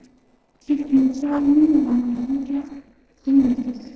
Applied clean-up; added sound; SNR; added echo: neural separator model SepFormer DNS4.